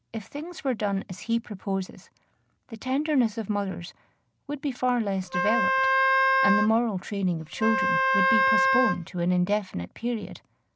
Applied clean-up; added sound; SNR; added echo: none; Wind instrument, woodwind instrument; -5 dB; none.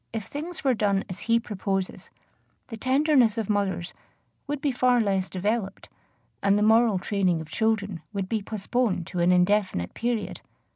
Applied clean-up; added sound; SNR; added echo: none; none; none; none.